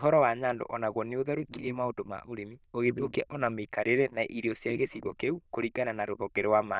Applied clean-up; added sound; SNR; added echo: neural diffusion model UNIVERSE++.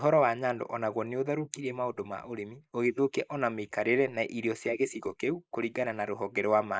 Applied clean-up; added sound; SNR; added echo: neural mask model Resemble Enhance denoiser.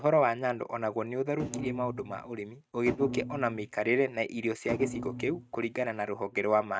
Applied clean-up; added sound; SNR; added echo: neural mask model RNNoise.